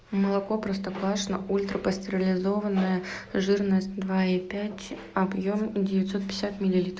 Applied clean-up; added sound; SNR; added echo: none; none; none; none.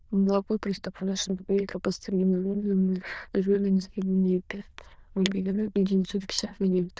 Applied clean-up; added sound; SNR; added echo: neural diffusion model UNIVERSE++.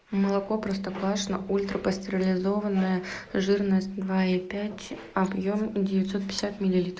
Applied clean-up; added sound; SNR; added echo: neural mask model Resemble Enhance denoiser.